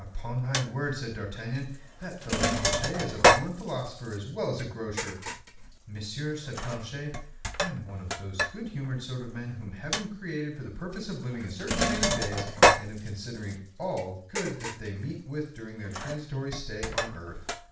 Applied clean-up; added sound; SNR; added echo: none; Sink (filling or washing); -3 dB; reverberation time 0.5 s.